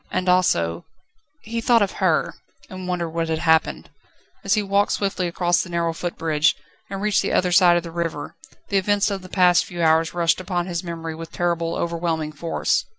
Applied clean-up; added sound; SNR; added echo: none; none; none; none.